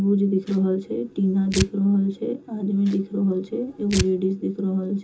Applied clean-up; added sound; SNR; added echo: none; Tearing; 11 dB; reverberation time 0.2 s.